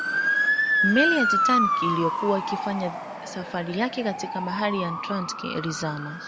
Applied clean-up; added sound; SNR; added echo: none; Motor vehicle (road) / Siren; -2 dB; none.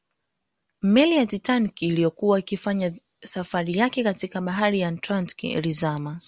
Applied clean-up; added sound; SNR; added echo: none; none; none; none.